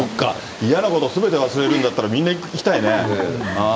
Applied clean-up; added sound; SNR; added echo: none; none; none; none.